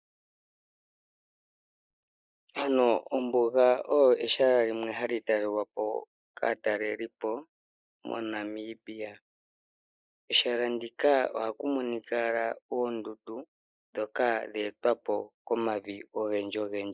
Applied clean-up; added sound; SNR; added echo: neural mask model Resemble Enhance denoiser.